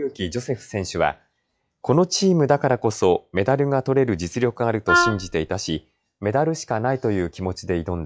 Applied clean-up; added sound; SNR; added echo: classical method log-MMSE.